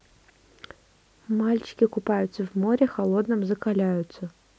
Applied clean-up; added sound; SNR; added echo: none; none; none; none.